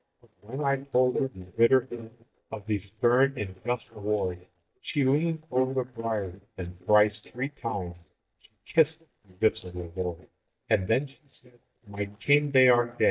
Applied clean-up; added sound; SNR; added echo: neural mask model DeepFilterNet 3.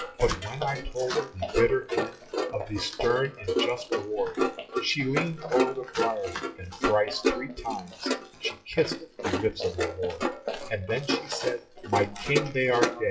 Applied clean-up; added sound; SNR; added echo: classical method WPE with log-MMSE.